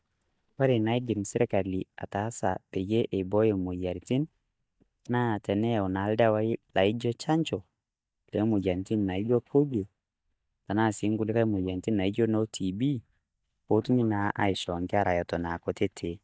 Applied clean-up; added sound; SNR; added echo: neural mask model DeepFilterNet 3.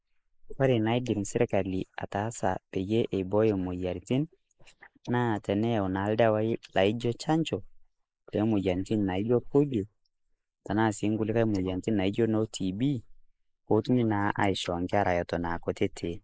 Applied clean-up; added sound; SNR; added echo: neural mask model Resemble Enhance denoiser.